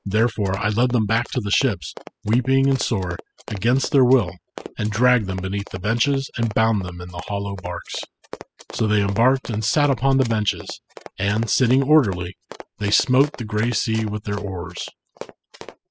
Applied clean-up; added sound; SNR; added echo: classical method spectral subtraction.